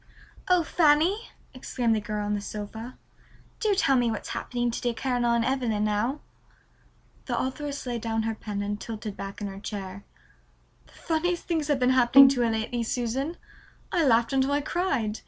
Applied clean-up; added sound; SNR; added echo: none; Bowed string instrument; -1 dB; none.